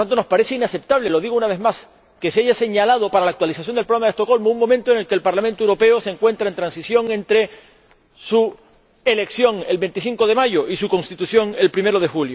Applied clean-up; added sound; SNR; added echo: none; none; none; none.